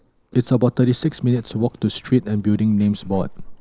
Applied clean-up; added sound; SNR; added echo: neural mask model Resemble Enhance denoiser.